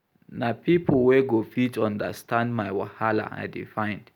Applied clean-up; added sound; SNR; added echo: none; none; none; none.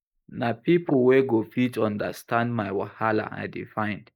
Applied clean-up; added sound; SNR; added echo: neural mask model Resemble Enhance denoiser.